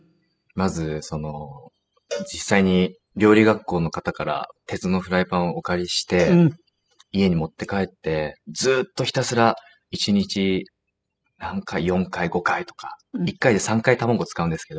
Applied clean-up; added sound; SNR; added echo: classical method spectral subtraction.